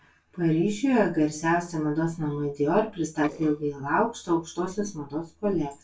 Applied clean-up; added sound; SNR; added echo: neural separator model SepFormer DNS4.